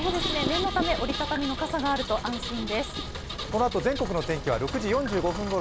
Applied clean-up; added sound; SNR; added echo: none; Engine + Drip / Water tap, faucet; 5 dB; none.